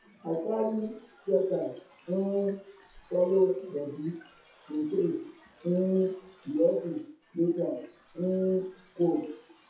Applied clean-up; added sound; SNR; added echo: classical method WPE with log-MMSE.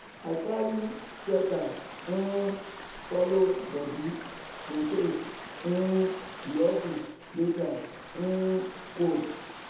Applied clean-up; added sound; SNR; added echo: none; Stream / Ocean; 13 dB; reverberation time 0.8 s.